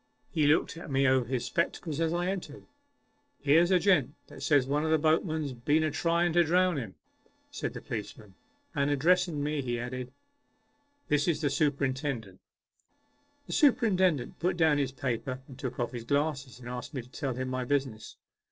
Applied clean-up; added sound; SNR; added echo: neural separator model SepFormer DNS4.